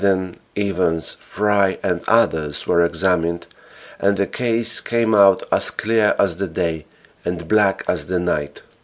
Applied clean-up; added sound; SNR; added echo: none; none; none; none.